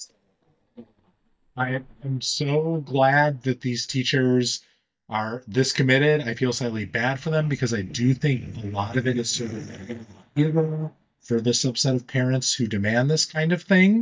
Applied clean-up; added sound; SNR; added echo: neural mask model DeepFilterNet 3.